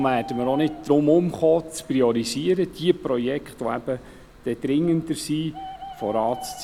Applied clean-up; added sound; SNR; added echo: none; Bird; 17 dB; none.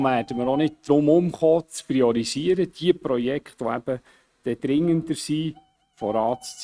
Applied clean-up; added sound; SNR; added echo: neural mask model RNNoise.